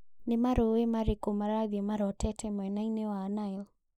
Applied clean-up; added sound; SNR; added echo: neural mask model Resemble Enhance denoiser.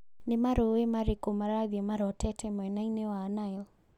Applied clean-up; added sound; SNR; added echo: none; none; none; none.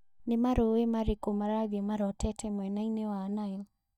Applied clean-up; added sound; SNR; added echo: neural mask model DeepFilterNet 3.